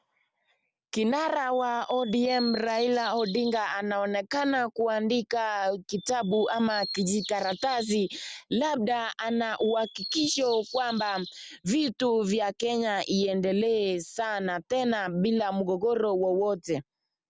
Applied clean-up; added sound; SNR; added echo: none; Bird vocalization, bird call, bird song; 13 dB; none.